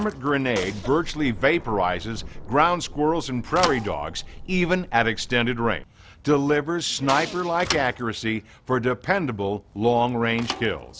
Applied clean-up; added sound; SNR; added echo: none; Thump, thud / Bicycle; 16 dB; none.